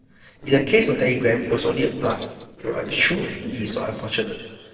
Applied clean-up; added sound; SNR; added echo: neural separator model SepFormer DNS4.